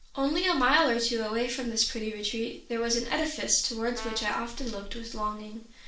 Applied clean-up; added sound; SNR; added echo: neural separator model SepFormer DNS4.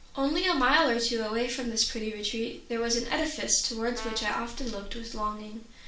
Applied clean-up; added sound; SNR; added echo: none; Brass instrument; 16 dB; reverberation time 0.4 s.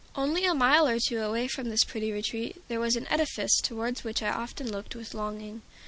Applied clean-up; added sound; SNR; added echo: none; none; none; none.